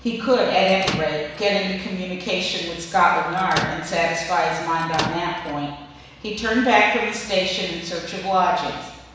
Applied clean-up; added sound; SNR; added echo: none; Microwave oven; 10 dB; reverberation time 1.1 s.